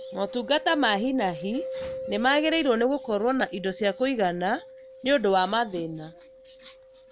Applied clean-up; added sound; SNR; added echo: none; Mallet percussion; 13 dB; none.